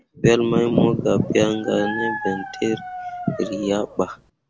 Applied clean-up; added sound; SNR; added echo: none; Dog; 11 dB; none.